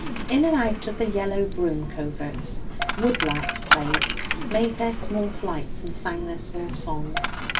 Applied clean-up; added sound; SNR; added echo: none; Coin (dropping); 1 dB; reverberation time 0.2 s.